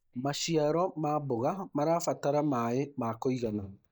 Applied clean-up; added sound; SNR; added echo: neural mask model DeepFilterNet 3.